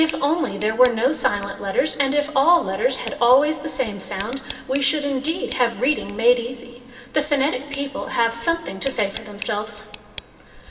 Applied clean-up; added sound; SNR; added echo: none; Tick; 14 dB; reverberation time 1.7 s.